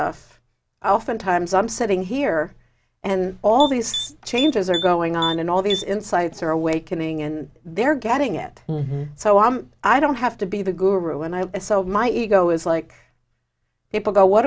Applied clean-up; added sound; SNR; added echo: none; Typing; 11 dB; none.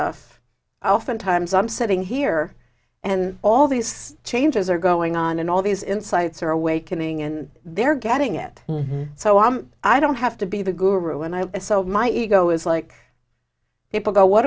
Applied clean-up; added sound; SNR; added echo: none; none; none; none.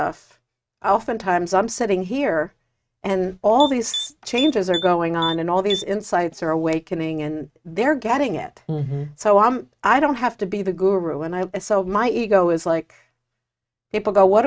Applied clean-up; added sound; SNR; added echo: neural mask model RNNoise.